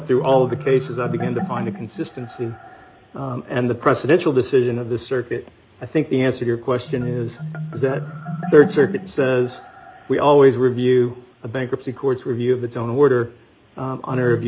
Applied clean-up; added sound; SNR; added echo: none; Marimba, xylophone; 14 dB; none.